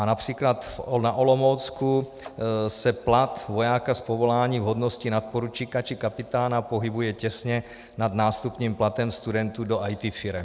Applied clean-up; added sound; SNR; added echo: none; none; none; none.